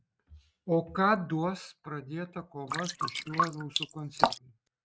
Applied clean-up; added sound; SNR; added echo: neural mask model RNNoise.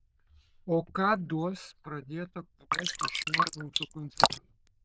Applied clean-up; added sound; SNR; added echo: neural diffusion model UNIVERSE++.